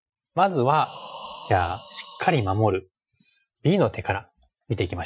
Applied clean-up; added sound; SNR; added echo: classical method Wiener filter.